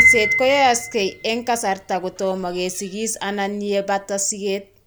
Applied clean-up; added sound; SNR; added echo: none; Piano; 3 dB; none.